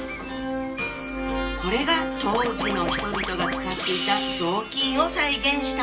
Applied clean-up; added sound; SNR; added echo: none; Organ; 7 dB; reverberation time 0.2 s.